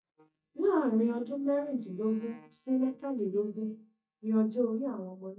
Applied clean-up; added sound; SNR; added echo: neural mask model DeepFilterNet 3.